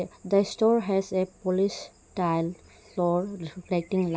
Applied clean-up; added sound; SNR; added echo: none; none; none; none.